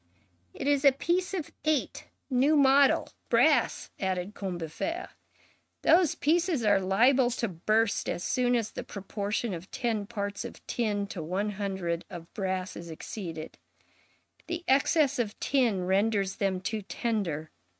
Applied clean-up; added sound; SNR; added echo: neural mask model RNNoise.